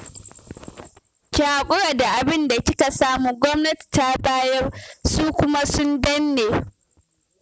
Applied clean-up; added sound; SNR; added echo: none; none; none; none.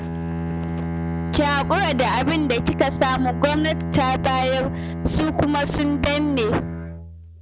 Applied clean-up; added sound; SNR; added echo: none; Bowed string instrument; 4 dB; none.